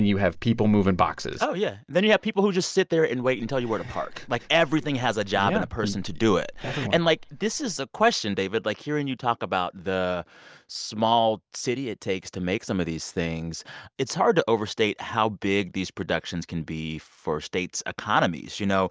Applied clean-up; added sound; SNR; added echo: none; none; none; none.